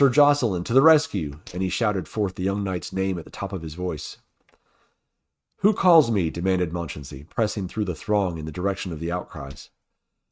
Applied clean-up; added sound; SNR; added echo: neural mask model RNNoise.